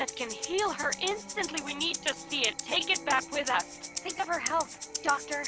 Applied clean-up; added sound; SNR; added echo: none; Rattle (instrument); 8 dB; none.